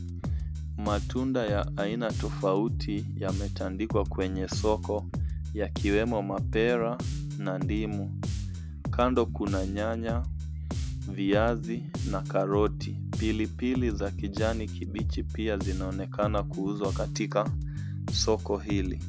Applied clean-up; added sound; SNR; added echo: none; Bass guitar; 2 dB; none.